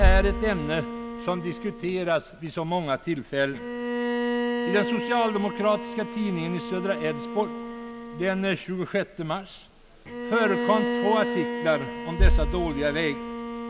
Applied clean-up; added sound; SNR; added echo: none; Bass drum + Bowed string instrument; 0 dB; none.